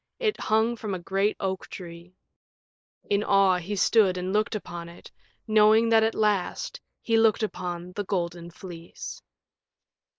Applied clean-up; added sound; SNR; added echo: neural mask model Resemble Enhance denoiser.